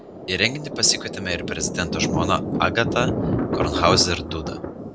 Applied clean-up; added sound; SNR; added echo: none; Thunder; 2 dB; none.